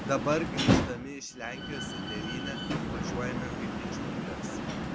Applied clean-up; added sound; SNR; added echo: none; Slam; -5 dB; none.